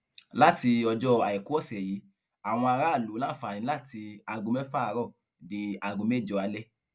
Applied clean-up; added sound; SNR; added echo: none; none; none; none.